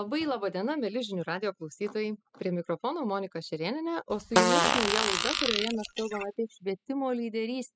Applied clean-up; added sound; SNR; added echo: classical method spectral subtraction.